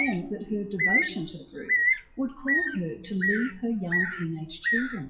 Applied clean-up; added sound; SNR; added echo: classical method WPE with log-MMSE.